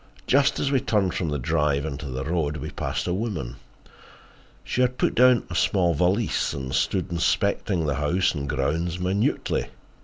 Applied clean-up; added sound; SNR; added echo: none; none; none; none.